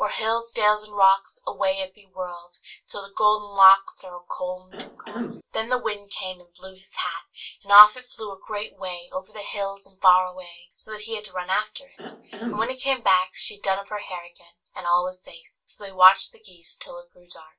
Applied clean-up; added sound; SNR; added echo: none; Cough; 11 dB; reverberation time 0.2 s.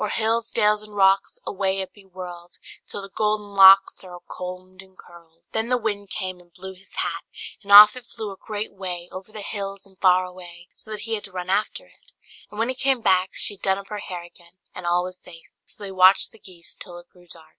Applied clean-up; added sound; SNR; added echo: none; none; none; none.